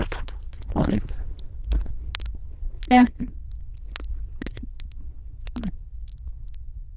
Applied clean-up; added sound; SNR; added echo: neural diffusion model UNIVERSE++.